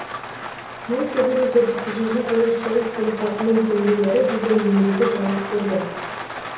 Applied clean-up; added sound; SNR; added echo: none; Rain; 10 dB; reverberation time 1.0 s.